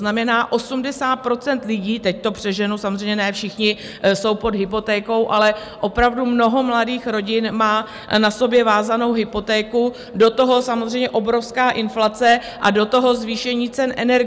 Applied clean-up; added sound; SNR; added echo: none; none; none; none.